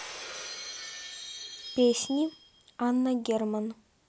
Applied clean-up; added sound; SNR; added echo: none; Shatter; 13 dB; none.